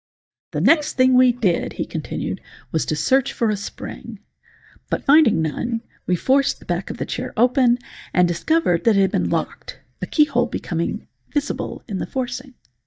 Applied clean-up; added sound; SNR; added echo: neural mask model DeepFilterNet 3.